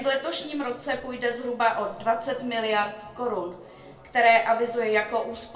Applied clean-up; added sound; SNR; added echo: none; none; none; reverberation time 0.3 s.